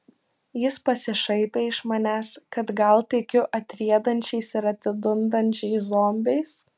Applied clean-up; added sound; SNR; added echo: none; none; none; none.